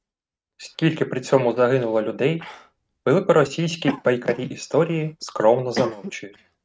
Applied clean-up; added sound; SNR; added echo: neural mask model RNNoise.